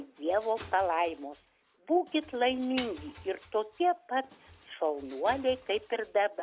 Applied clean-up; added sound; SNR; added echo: none; Engine; 17 dB; none.